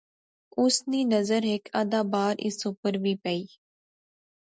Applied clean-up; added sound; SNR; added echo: none; none; none; none.